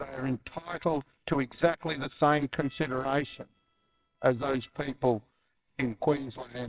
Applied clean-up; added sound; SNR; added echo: neural separator model SepFormer WHAMR!.